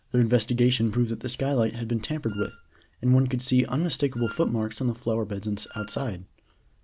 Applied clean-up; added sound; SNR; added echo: none; Wind instrument, woodwind instrument; 17 dB; none.